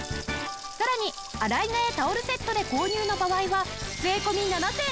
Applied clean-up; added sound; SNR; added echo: none; Sink (filling or washing) / Water tap, faucet; 14 dB; none.